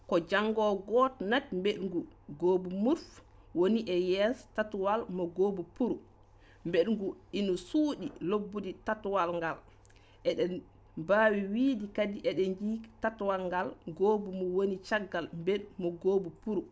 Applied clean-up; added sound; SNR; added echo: none; none; none; none.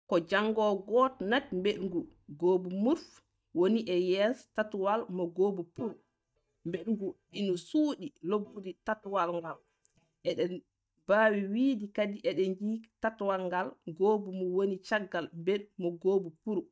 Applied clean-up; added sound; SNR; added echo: neural mask model DeepFilterNet 3.